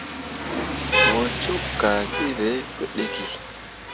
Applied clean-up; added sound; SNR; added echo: none; Rain; -1 dB; none.